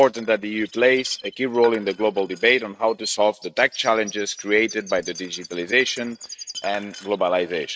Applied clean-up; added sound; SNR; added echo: neural mask model RNNoise.